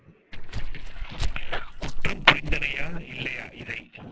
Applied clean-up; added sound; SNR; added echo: neural separator model SepFormer DNS4.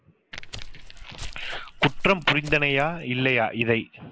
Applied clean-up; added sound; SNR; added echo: none; Walk, footsteps; 10 dB; none.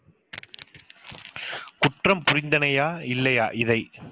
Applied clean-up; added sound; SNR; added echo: none; none; none; none.